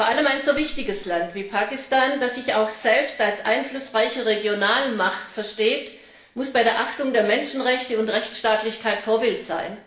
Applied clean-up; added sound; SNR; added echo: none; Clapping; 13 dB; reverberation time 0.7 s.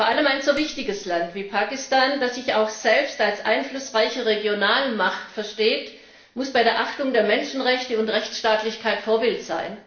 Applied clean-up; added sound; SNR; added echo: neural separator model SepFormer DNS4.